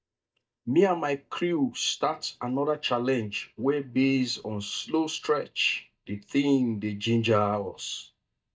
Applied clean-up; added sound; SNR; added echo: neural mask model DeepFilterNet 3.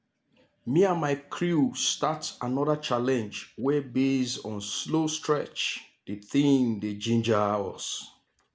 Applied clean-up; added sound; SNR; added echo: none; none; none; none.